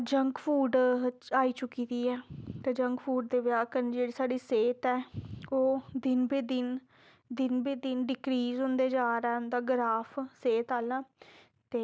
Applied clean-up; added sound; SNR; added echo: none; none; none; none.